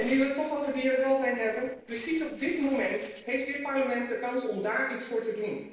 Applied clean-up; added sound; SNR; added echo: neural separator model SepFormer DNS4.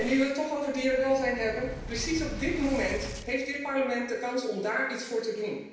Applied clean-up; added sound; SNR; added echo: none; Boom; 13 dB; reverberation time 0.9 s.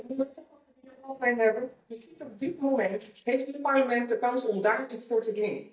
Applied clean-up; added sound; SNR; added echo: neural mask model DeepFilterNet 3.